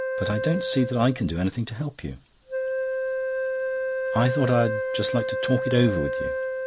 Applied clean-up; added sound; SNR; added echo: none; Wind instrument, woodwind instrument; 2 dB; none.